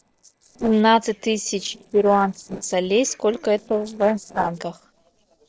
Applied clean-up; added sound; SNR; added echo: neural separator model SepFormer DNS4.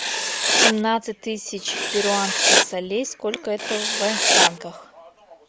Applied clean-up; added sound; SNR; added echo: none; Writing; -4 dB; none.